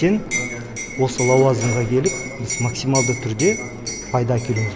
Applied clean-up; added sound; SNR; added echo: none; Liquid; 9 dB; none.